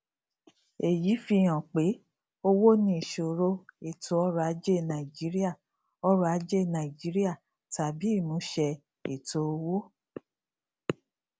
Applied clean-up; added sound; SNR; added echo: none; none; none; none.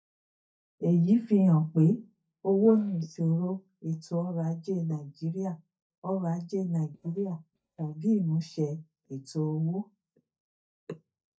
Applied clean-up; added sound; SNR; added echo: neural mask model DeepFilterNet 3.